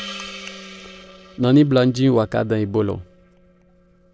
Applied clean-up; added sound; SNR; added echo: neural separator model SepFormer DNS4.